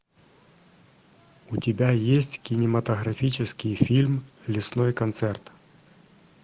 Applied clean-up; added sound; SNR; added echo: none; none; none; none.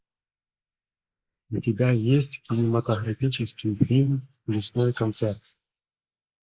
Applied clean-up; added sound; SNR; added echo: neural mask model Resemble Enhance denoiser.